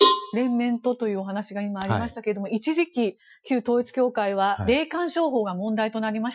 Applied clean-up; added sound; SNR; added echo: classical method Wiener filter.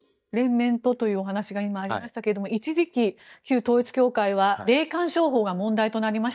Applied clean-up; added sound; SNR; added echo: neural mask model DeepFilterNet 3.